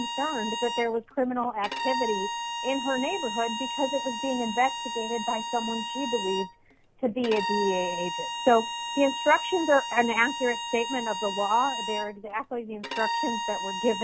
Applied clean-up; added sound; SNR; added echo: none; Bowed string instrument; 5 dB; none.